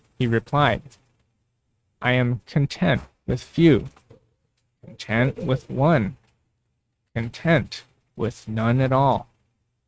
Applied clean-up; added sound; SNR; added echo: neural mask model RNNoise.